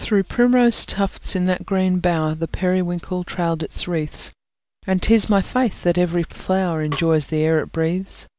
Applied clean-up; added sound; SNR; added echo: none; Snare drum; 19 dB; none.